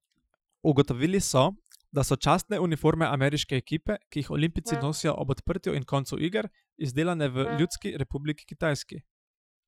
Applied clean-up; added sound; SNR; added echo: classical method Wiener filter.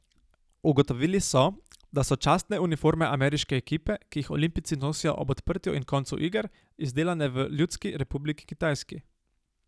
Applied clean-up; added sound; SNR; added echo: none; none; none; none.